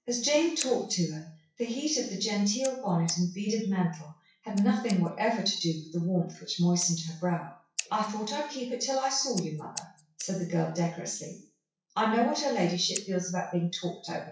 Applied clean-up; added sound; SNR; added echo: classical method WPE with log-MMSE.